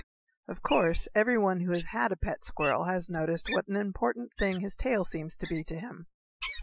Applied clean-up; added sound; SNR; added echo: classical method Wiener filter.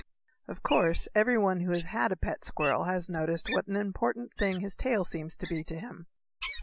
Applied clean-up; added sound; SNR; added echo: none; Wild animals; 13 dB; none.